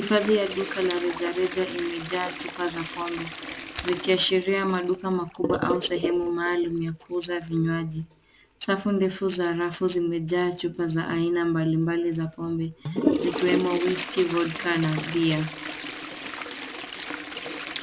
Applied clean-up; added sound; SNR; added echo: none; Toilet flush; 8 dB; none.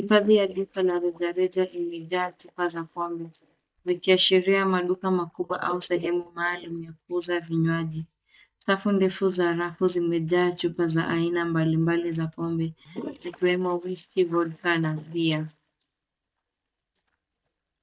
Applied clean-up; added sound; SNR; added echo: neural mask model DeepFilterNet 3.